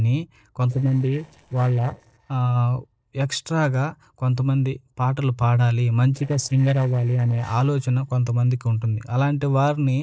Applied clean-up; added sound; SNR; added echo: neural separator model SepFormer DNS4.